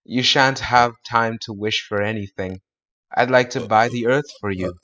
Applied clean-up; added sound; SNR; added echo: classical method spectral subtraction.